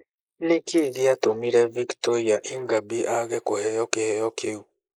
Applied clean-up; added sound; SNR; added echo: neural mask model Resemble Enhance denoiser.